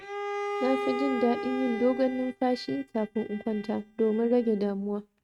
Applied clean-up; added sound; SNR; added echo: neural mask model RNNoise.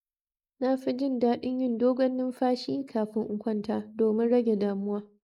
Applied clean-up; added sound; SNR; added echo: neural mask model Resemble Enhance denoiser.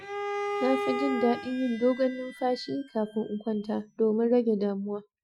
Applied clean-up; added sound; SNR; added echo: classical method Wiener filter.